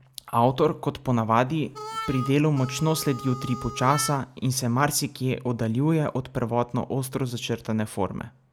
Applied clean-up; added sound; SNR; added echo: none; Harmonica; 10 dB; none.